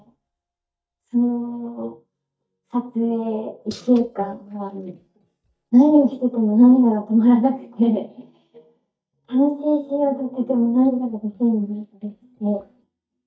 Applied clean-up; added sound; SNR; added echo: neural mask model DeepFilterNet 3.